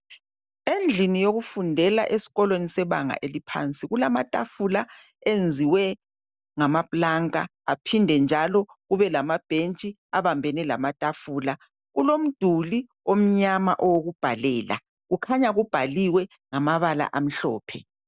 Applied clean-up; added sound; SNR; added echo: none; none; none; none.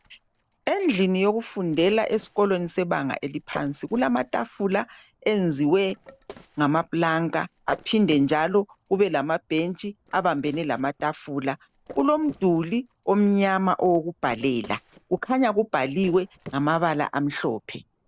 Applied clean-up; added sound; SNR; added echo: neural separator model SepFormer DNS4.